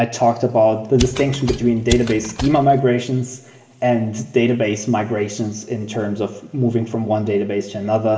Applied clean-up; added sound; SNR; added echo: none; Mechanisms; 8 dB; reverberation time 2.3 s.